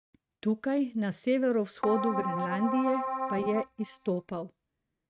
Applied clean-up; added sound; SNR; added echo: neural mask model RNNoise.